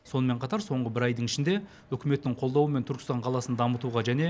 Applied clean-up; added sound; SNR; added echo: none; none; none; none.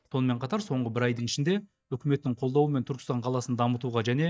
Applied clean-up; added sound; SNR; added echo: neural mask model DeepFilterNet 3.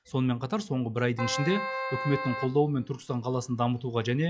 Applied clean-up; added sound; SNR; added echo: classical method log-MMSE.